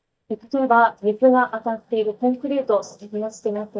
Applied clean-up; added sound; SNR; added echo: neural mask model DeepFilterNet 3.